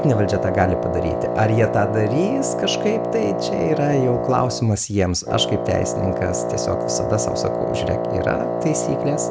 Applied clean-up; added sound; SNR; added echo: none; Wind instrument, woodwind instrument; 2 dB; none.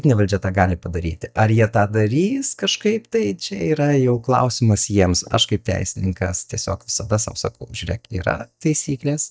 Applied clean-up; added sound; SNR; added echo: neural mask model DeepFilterNet 3.